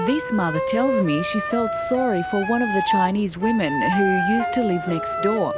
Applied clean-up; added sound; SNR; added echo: none; Wind instrument, woodwind instrument; 3 dB; none.